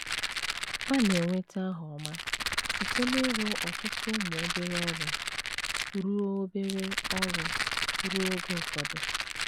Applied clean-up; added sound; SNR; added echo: none; Rattle; 0 dB; none.